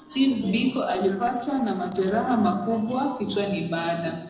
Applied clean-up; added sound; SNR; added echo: neural separator model SepFormer DNS4.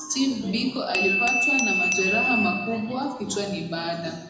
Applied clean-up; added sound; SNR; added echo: none; Glass / Bell; 0 dB; reverberation time 0.9 s.